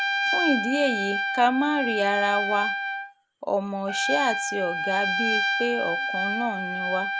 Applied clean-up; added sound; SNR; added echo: none; Trumpet; 0 dB; none.